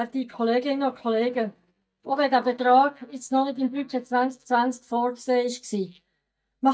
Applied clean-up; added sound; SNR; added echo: neural mask model DeepFilterNet 3.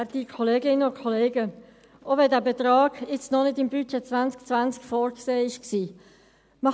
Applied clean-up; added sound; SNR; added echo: none; none; none; none.